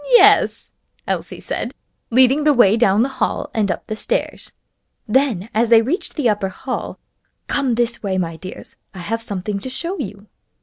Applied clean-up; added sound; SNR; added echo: none; none; none; none.